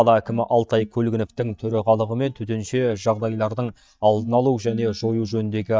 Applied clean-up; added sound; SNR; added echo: neural mask model DeepFilterNet 3.